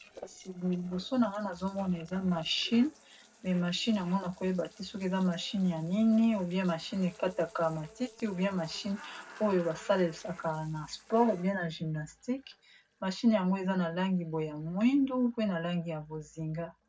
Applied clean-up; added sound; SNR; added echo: neural separator model SepFormer DNS4.